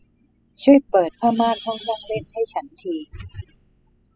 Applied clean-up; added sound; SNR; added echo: classical method spectral subtraction.